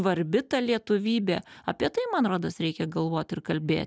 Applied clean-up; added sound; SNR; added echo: none; none; none; none.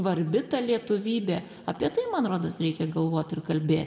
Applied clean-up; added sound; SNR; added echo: none; none; none; reverberation time 1.2 s.